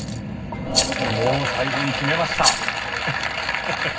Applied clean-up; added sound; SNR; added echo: none; Rattle; 7 dB; reverberation time 0.4 s.